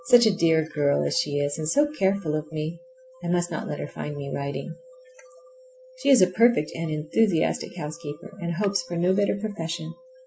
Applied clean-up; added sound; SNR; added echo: none; none; none; none.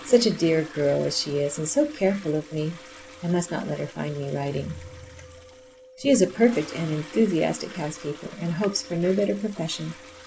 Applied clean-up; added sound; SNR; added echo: none; Toilet flush; 18 dB; none.